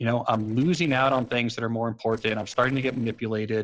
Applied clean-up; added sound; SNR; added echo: neural separator model SepFormer DNS4.